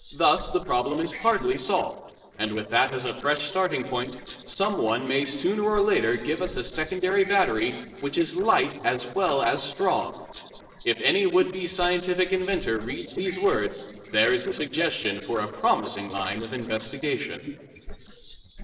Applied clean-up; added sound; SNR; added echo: neural separator model SepFormer DNS4.